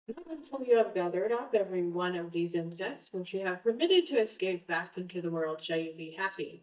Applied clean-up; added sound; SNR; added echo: neural mask model DeepFilterNet 3.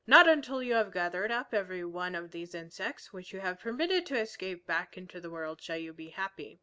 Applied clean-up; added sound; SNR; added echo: none; none; none; none.